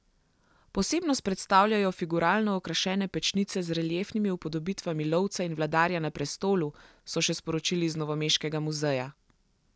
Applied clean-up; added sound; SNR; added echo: none; none; none; none.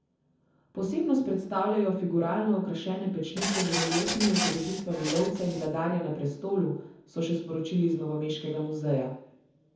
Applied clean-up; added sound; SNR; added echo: none; Printer; 4 dB; reverberation time 0.7 s.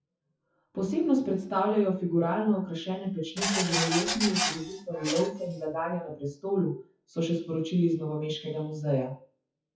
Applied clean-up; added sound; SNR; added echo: classical method WPE with log-MMSE.